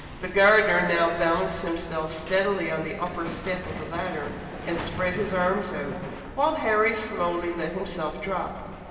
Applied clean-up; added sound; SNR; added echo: none; Hammer; 13 dB; reverberation time 2.5 s.